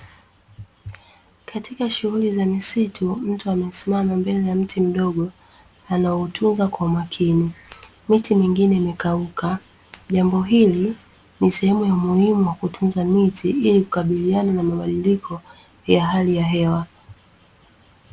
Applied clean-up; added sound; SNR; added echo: none; none; none; none.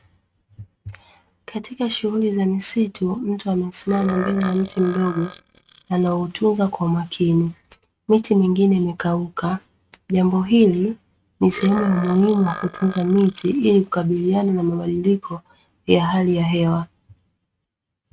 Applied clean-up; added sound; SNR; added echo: neural mask model RNNoise.